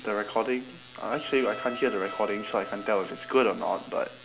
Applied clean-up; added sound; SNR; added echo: none; Trumpet; 15 dB; none.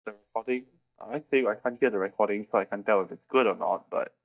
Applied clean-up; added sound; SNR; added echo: neural mask model DeepFilterNet 3.